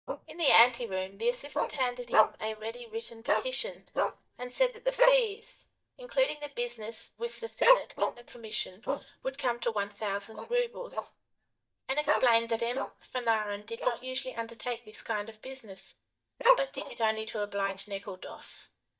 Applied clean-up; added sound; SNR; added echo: neural mask model DeepFilterNet 3.